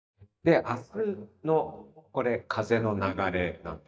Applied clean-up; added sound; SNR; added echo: neural mask model DeepFilterNet 3.